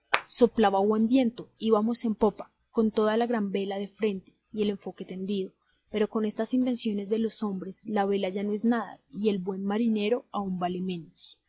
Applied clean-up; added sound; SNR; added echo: classical method log-MMSE.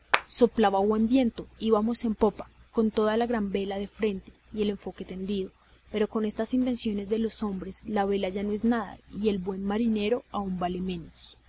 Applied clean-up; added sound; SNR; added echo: none; Clapping; 0 dB; none.